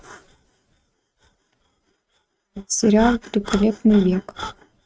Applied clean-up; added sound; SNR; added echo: neural mask model RNNoise.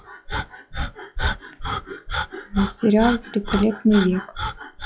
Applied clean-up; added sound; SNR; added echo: classical method log-MMSE.